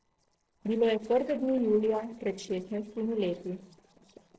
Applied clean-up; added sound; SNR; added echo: neural separator model SepFormer DNS4.